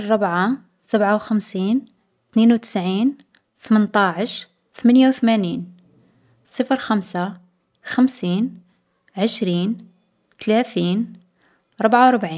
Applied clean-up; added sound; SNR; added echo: none; none; none; none.